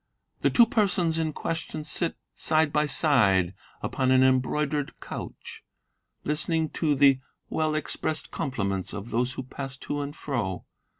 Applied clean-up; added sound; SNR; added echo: none; none; none; none.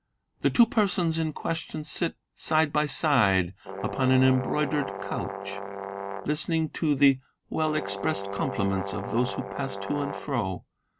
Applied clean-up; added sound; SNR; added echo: none; Brass instrument; 8 dB; none.